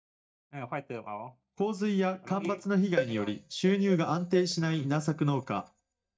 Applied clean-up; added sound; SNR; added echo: neural mask model DeepFilterNet 3.